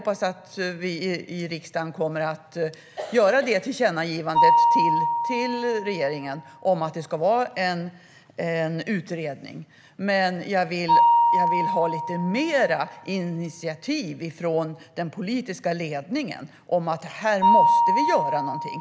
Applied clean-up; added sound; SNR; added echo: none; Mallet percussion; 0 dB; none.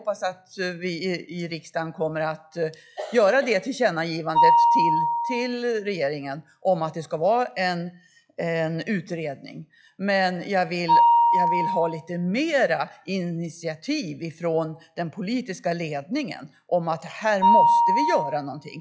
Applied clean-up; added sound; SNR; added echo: classical method log-MMSE.